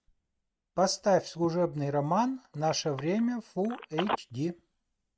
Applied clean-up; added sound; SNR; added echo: neural mask model RNNoise.